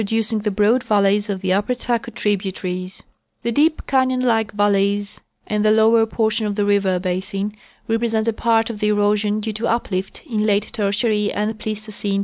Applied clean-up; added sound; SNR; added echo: none; none; none; none.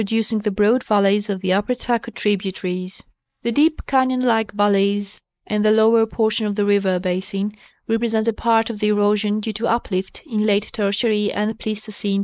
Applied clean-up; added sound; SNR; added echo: neural mask model Resemble Enhance denoiser.